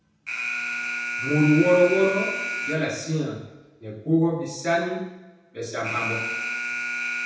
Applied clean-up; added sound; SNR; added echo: none; Alarm; 6 dB; reverberation time 0.9 s.